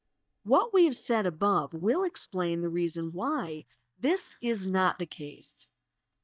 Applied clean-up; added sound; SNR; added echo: neural mask model DeepFilterNet 3.